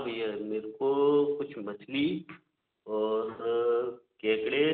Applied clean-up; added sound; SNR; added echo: none; none; none; none.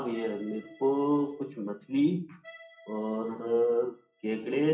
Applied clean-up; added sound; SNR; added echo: classical method WPE with log-MMSE.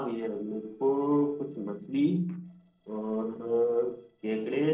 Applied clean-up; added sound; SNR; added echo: neural separator model SepFormer DNS4.